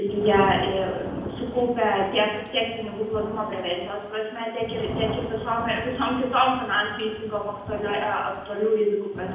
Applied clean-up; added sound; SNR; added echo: none; Thunder / Rain; 11 dB; reverberation time 0.9 s.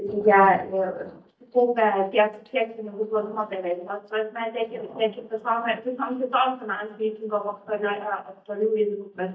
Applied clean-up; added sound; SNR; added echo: neural mask model DeepFilterNet 3.